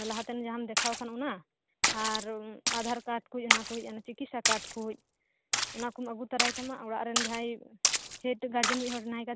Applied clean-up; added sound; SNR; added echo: none; Splash, splatter; -2 dB; none.